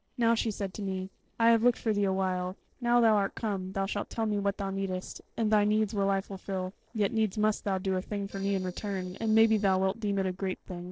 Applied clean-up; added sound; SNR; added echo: neural separator model SepFormer DNS4.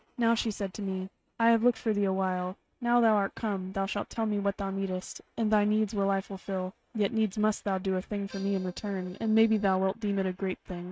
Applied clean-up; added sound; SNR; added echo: neural mask model RNNoise.